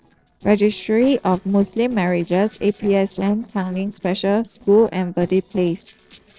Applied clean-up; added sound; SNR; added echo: neural separator model SepFormer DNS4.